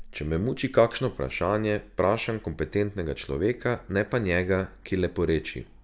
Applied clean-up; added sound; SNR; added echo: none; none; none; none.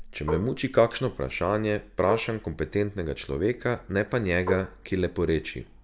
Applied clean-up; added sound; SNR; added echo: none; Marimba, xylophone; 10 dB; none.